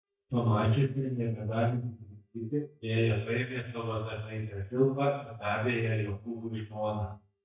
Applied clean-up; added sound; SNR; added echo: neural mask model DeepFilterNet 3.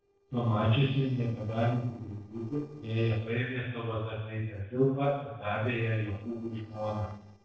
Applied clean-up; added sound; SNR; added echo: neural separator model SepFormer DNS4.